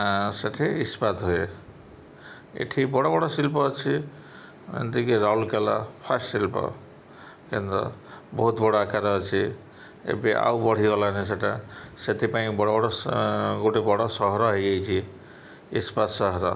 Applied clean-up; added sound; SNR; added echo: none; none; none; none.